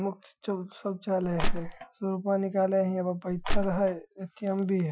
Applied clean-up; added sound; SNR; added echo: classical method Wiener filter.